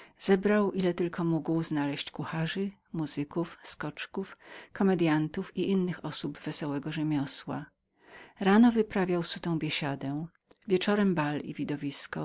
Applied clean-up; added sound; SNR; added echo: none; none; none; none.